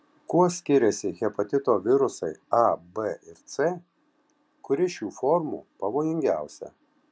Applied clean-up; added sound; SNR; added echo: none; none; none; none.